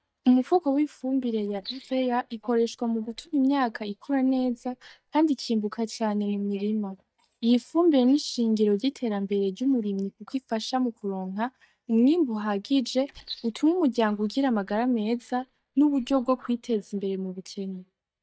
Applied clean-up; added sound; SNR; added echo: neural mask model DeepFilterNet 3.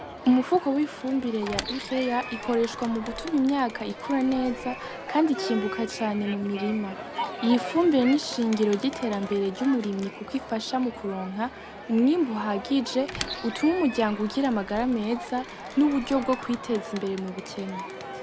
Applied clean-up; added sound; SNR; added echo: none; Crowd + Squeak; 11 dB; none.